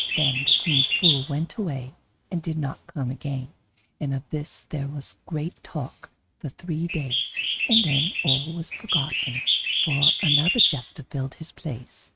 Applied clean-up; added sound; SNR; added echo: neural mask model RNNoise.